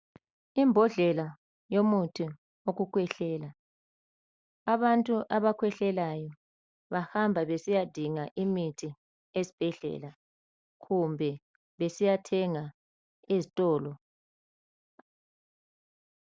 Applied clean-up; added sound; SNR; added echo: none; none; none; none.